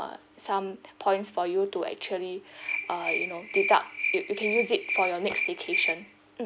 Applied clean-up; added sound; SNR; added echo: none; Cricket; 2 dB; none.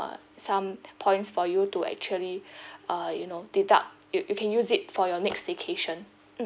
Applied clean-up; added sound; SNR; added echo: none; none; none; none.